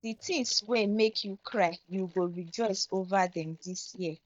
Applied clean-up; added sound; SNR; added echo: neural mask model DeepFilterNet 3.